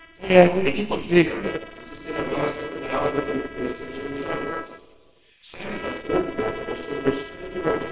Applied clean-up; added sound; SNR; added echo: neural separator model SepFormer WHAMR!.